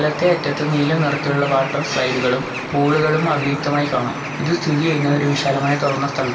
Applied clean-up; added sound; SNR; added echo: none; Bird; 9 dB; reverberation time 2.4 s.